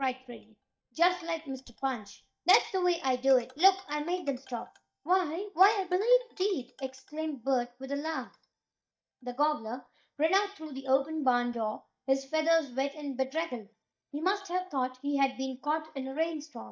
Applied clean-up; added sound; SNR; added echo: neural mask model DeepFilterNet 3.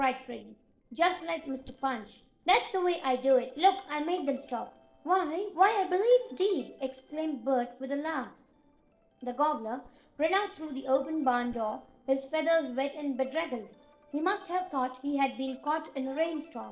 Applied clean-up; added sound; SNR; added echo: neural separator model SepFormer DNS4.